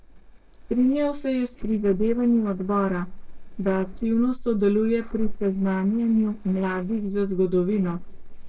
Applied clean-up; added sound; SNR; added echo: neural separator model SepFormer DNS4.